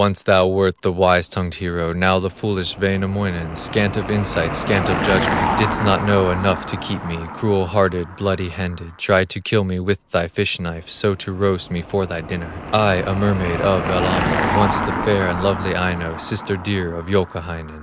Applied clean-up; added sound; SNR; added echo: none; Car passing by / Engine; 7 dB; none.